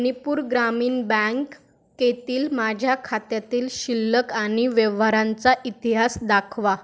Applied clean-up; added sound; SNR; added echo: none; none; none; none.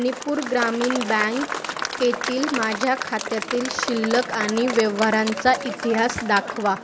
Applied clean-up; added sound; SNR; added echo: none; Applause / Crowd; 7 dB; none.